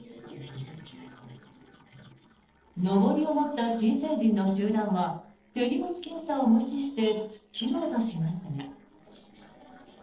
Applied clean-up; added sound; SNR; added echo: neural separator model SepFormer DNS4.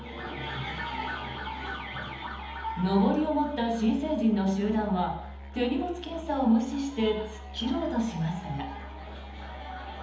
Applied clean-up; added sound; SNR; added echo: none; Musical instrument; 14 dB; reverberation time 1.3 s.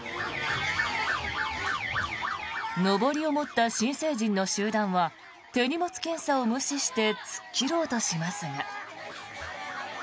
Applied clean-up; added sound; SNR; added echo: none; none; none; none.